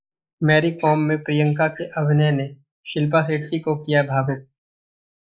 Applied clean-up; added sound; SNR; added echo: neural mask model Resemble Enhance denoiser.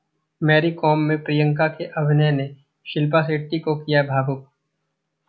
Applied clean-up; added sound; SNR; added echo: none; none; none; none.